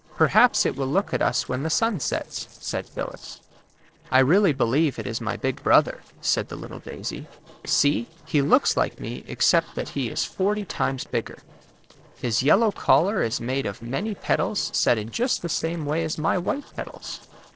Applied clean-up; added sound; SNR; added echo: neural separator model SepFormer DNS4.